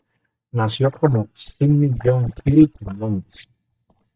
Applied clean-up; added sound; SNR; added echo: neural mask model DeepFilterNet 3.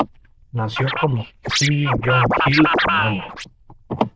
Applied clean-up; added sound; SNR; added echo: neural diffusion model UNIVERSE++.